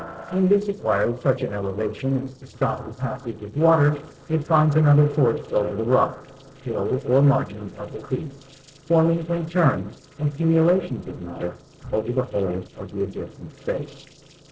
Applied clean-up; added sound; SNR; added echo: neural separator model SepFormer DNS4.